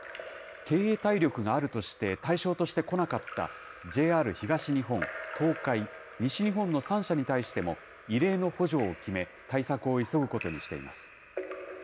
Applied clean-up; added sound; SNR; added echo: none; Drip / Trickle, dribble / Splash, splatter; 14 dB; none.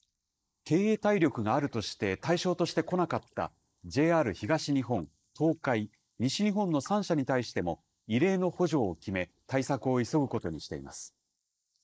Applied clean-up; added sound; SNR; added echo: neural mask model Resemble Enhance denoiser.